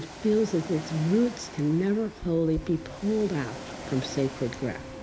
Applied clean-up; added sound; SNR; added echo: none; Ocean; 15 dB; reverberation time 0.5 s.